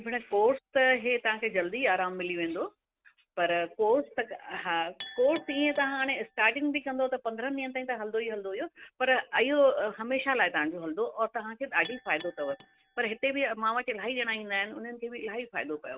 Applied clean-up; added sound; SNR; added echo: neural mask model RNNoise.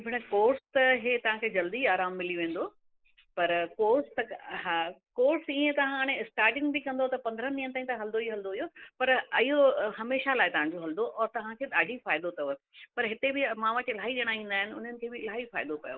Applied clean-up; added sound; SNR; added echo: neural mask model Resemble Enhance denoiser.